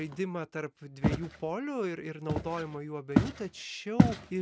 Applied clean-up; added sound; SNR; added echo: none; Walk, footsteps; -4 dB; none.